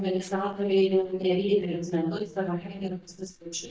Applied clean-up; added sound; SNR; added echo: neural mask model DeepFilterNet 3.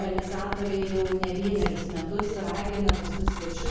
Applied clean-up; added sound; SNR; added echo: none; Writing; 2 dB; reverberation time 1.3 s.